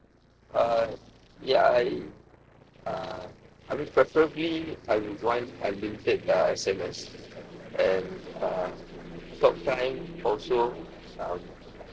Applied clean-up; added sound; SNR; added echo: neural separator model SepFormer DNS4.